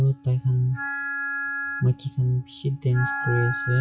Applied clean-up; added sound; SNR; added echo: classical method log-MMSE.